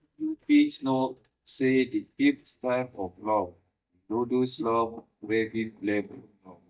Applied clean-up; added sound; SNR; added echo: neural mask model DeepFilterNet 3.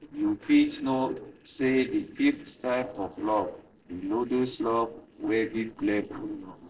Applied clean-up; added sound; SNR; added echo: neural separator model SepFormer DNS4.